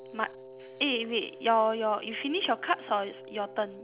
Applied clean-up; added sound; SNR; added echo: none; Wind instrument, woodwind instrument; 17 dB; none.